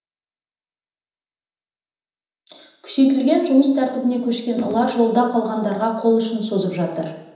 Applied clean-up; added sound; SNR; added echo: none; none; none; reverberation time 0.9 s.